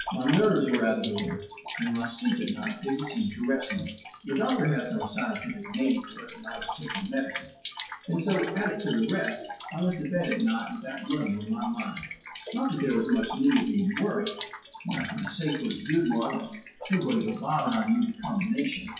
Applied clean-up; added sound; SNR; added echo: classical method WPE with log-MMSE.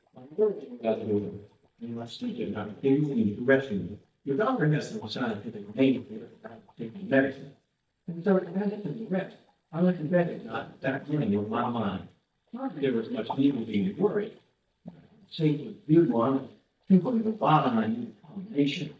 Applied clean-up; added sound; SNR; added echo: neural mask model DeepFilterNet 3.